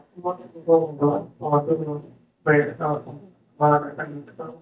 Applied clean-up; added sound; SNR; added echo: neural mask model DeepFilterNet 3.